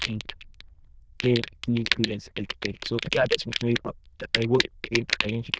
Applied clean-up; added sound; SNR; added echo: neural diffusion model UNIVERSE++.